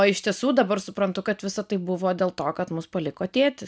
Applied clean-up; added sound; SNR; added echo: none; none; none; none.